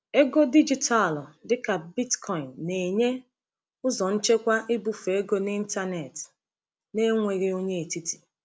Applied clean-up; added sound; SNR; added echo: none; none; none; none.